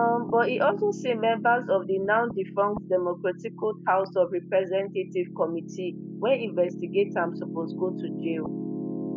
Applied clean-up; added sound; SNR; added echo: none; Piano; 9 dB; none.